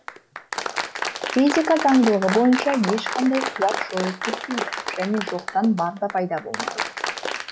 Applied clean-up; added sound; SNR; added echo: none; Applause; 6 dB; none.